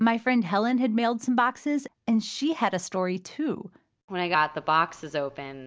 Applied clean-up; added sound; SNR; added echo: none; none; none; none.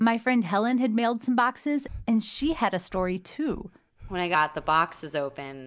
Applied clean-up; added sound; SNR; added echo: none; Breathing; 19 dB; none.